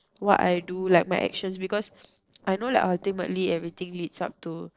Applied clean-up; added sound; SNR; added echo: neural separator model SepFormer DNS4.